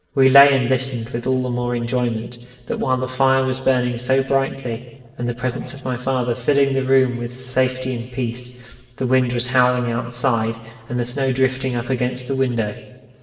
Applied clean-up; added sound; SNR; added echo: neural separator model SepFormer DNS4.